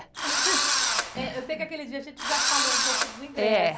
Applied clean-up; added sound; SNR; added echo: none; Engine / Drill; -4 dB; none.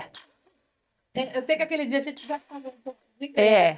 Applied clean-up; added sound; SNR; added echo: neural mask model DeepFilterNet 3.